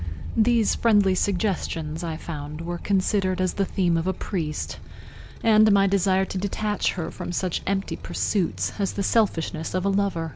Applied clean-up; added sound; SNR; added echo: none; Motorcycle + Boom; 12 dB; none.